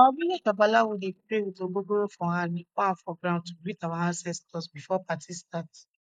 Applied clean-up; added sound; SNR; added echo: neural mask model Resemble Enhance denoiser.